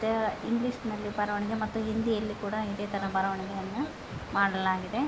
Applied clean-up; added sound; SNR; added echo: none; Water; 12 dB; none.